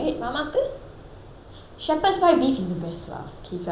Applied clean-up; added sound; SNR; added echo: none; none; none; none.